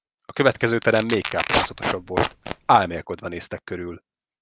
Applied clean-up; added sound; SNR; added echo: none; Tearing; 3 dB; none.